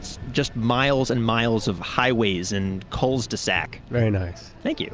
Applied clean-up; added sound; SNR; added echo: none; Tap; 20 dB; none.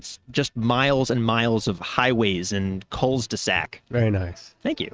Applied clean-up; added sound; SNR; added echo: neural mask model RNNoise.